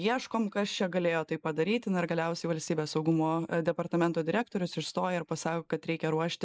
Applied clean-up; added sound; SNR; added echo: neural mask model Resemble Enhance denoiser.